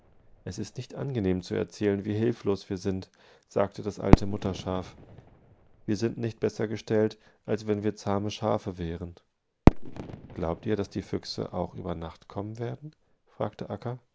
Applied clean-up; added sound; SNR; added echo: none; Fireworks; 0 dB; none.